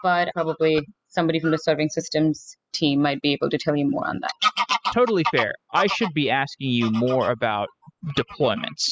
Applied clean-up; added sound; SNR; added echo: classical method spectral subtraction.